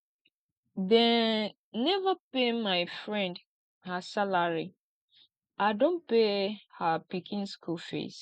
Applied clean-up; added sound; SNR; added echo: none; none; none; none.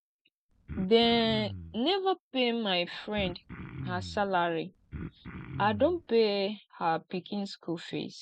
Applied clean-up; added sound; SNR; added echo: none; Cough; 11 dB; none.